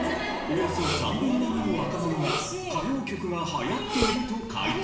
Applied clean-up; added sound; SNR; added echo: none; Respiratory sounds; 9 dB; reverberation time 0.9 s.